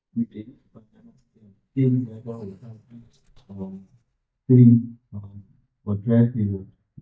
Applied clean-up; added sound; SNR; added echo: neural mask model DeepFilterNet 3.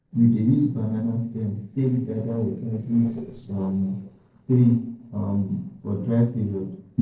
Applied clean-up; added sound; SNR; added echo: neural separator model SepFormer DNS4.